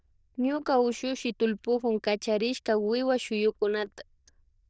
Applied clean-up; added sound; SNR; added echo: neural diffusion model UNIVERSE++.